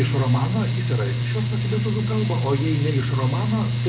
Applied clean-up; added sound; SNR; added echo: none; Mechanical fan; -2 dB; reverberation time 0.5 s.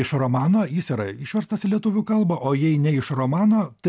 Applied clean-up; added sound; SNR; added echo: none; none; none; none.